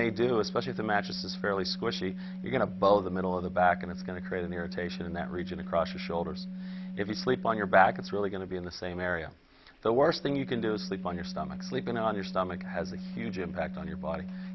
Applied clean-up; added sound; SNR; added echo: none; Organ; 8 dB; none.